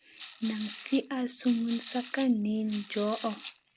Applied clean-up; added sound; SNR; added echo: none; Rattle / Rattle (instrument); 15 dB; none.